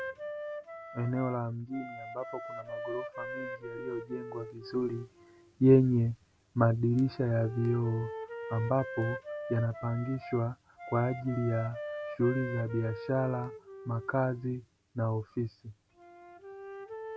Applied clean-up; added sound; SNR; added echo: none; Wind instrument, woodwind instrument; 11 dB; none.